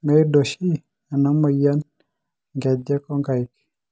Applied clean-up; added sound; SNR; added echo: none; none; none; none.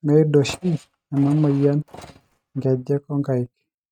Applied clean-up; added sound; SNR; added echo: neural mask model RNNoise.